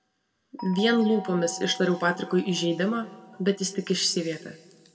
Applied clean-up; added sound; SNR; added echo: none; Doorbell; 17 dB; reverberation time 1.0 s.